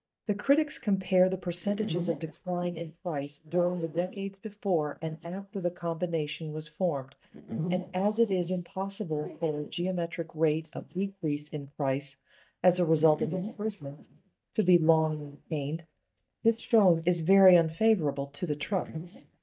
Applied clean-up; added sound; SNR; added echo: neural mask model DeepFilterNet 3.